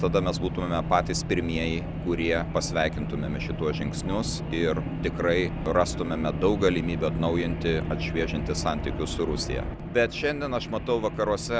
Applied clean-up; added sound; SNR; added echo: none; none; none; none.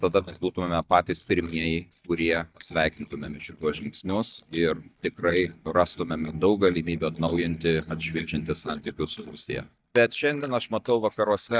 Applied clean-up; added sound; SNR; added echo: neural mask model DeepFilterNet 3.